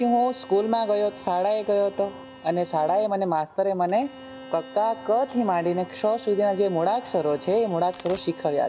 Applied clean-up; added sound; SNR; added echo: none; Domestic sounds, home sounds + Bowed string instrument; 19 dB; none.